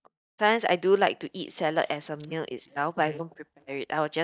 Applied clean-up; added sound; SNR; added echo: neural mask model DeepFilterNet 3.